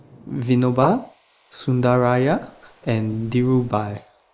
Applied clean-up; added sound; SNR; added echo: neural mask model Resemble Enhance denoiser.